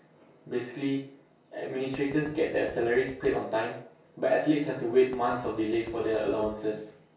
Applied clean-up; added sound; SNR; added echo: none; Knock; 18 dB; reverberation time 0.3 s.